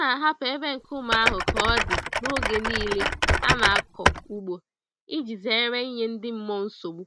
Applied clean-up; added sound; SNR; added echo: none; Typing; -2 dB; none.